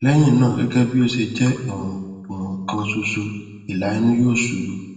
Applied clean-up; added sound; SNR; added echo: none; none; none; reverberation time 1.0 s.